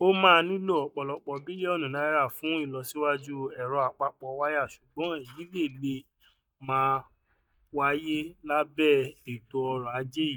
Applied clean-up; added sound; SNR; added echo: neural mask model DeepFilterNet 3.